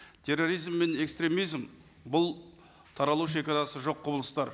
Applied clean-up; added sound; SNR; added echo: none; none; none; none.